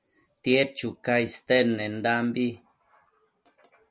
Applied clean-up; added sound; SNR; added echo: none; none; none; none.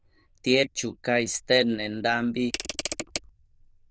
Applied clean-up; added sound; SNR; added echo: neural diffusion model UNIVERSE++.